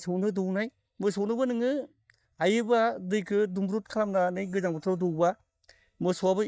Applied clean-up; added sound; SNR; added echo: neural mask model DeepFilterNet 3.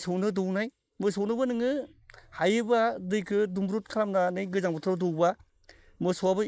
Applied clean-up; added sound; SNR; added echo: neural mask model Resemble Enhance denoiser.